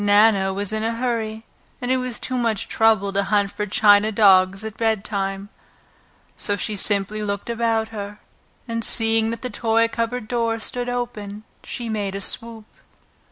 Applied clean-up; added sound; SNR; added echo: none; none; none; none.